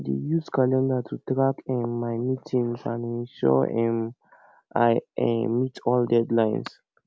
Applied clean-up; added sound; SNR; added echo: none; none; none; none.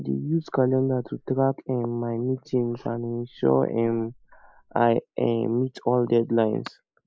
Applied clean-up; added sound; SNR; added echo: neural mask model Resemble Enhance denoiser.